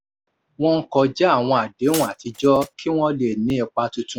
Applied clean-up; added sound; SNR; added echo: none; Glass; 15 dB; none.